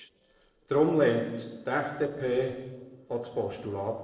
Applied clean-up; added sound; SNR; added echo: neural separator model SepFormer DNS4.